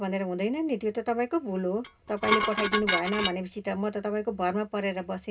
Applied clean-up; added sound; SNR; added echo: none; Dishes, pots, and pans; 0 dB; reverberation time 0.2 s.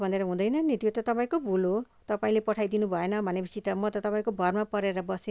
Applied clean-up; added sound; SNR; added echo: none; none; none; none.